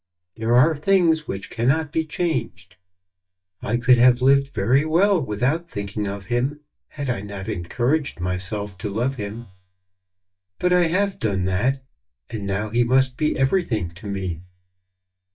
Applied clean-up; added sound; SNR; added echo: neural mask model DeepFilterNet 3.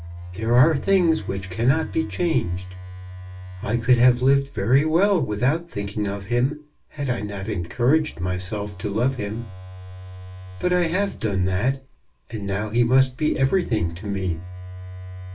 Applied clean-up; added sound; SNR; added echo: none; Telephone; 14 dB; reverberation time 0.2 s.